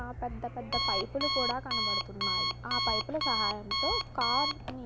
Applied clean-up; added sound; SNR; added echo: none; Alarm; -3 dB; none.